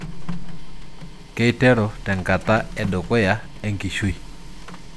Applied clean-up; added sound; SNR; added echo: none; Printer; 15 dB; none.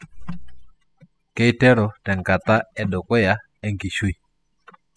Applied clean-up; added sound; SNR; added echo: classical method spectral subtraction.